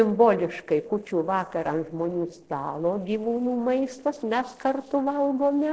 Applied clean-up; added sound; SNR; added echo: neural separator model SepFormer DNS4.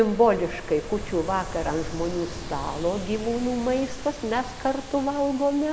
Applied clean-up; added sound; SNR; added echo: none; Ocean; 10 dB; none.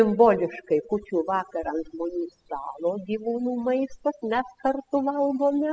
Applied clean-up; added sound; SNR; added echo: classical method spectral subtraction.